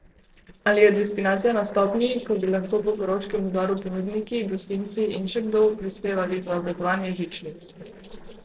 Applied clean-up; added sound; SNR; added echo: neural separator model SepFormer DNS4.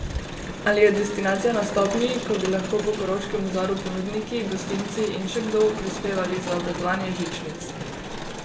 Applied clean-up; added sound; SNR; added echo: none; Crowd; 7 dB; reverberation time 0.6 s.